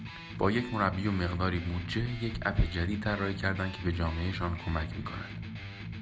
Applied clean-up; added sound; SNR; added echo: none; Electric guitar; 9 dB; none.